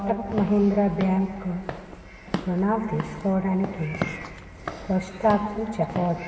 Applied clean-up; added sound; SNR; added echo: none; Walk, footsteps / Siren; 11 dB; reverberation time 1.9 s.